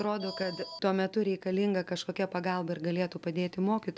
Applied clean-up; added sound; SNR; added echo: none; none; none; none.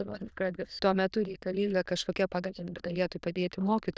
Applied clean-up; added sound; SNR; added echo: neural diffusion model UNIVERSE++.